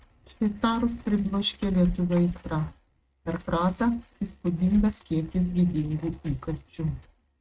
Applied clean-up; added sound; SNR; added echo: neural mask model RNNoise.